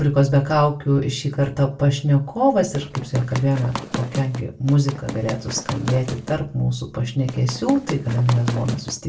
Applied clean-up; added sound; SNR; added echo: none; Run; 11 dB; reverberation time 0.3 s.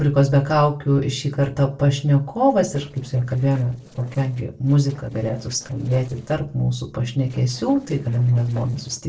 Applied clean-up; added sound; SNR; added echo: neural separator model SepFormer DNS4.